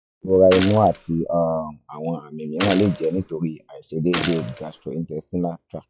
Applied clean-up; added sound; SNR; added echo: classical method log-MMSE.